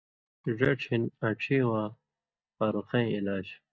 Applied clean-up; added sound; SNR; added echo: neural mask model DeepFilterNet 3.